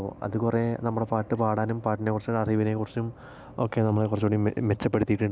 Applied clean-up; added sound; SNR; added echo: none; none; none; none.